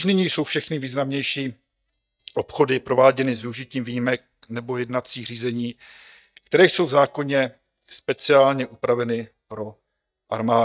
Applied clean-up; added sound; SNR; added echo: neural mask model DeepFilterNet 3.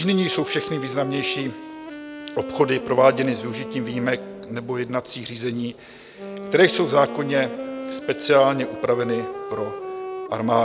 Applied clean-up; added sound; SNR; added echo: none; Wind instrument, woodwind instrument; 10 dB; none.